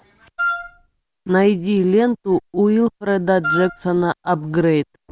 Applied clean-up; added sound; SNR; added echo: none; Wind instrument, woodwind instrument; 6 dB; none.